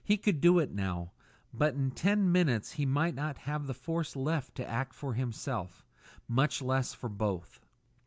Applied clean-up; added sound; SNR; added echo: none; none; none; none.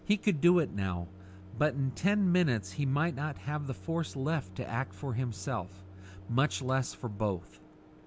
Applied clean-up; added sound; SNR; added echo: none; Microwave oven; 17 dB; none.